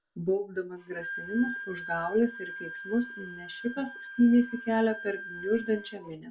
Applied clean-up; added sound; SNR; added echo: none; Wind instrument, woodwind instrument; 12 dB; reverberation time 0.2 s.